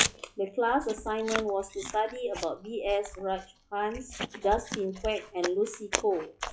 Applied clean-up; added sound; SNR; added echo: classical method log-MMSE.